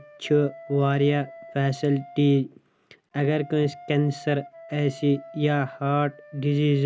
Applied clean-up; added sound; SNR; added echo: none; Wind instrument, woodwind instrument; 20 dB; none.